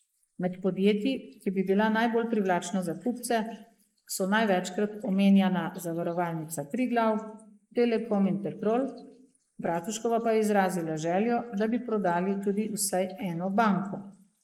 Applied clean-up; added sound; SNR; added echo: neural mask model Resemble Enhance denoiser.